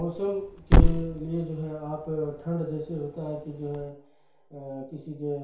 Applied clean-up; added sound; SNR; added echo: none; Thump, thud; -5 dB; reverberation time 0.6 s.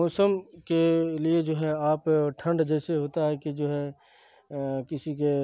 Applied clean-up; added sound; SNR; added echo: none; none; none; none.